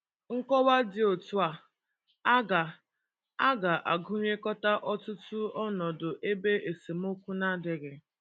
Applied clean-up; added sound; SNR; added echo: none; none; none; none.